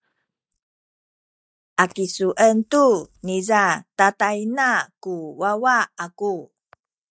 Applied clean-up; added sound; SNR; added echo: neural mask model DeepFilterNet 3.